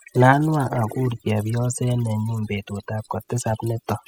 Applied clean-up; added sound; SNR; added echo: classical method spectral subtraction.